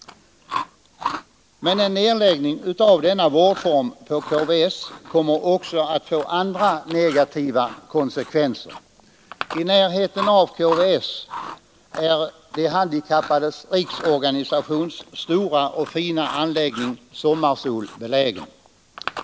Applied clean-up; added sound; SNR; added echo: none; Chewing, mastication; 15 dB; none.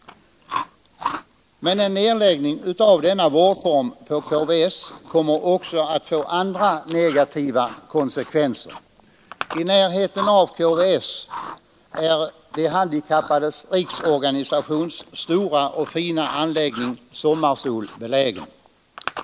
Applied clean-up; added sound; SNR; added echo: neural mask model Resemble Enhance denoiser.